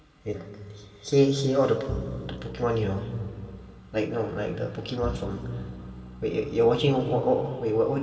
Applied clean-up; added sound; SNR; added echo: none; Bowed string instrument; 12 dB; reverberation time 2.7 s.